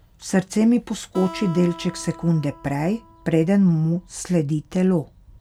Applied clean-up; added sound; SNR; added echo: none; Acoustic guitar; 20 dB; none.